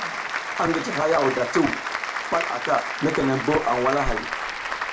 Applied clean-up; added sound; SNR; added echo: none; Applause; 4 dB; reverberation time 0.2 s.